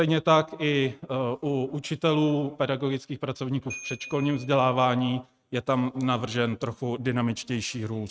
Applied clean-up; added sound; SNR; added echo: neural mask model RNNoise.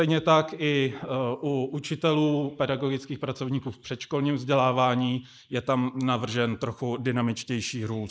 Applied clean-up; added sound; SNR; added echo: neural mask model Resemble Enhance denoiser.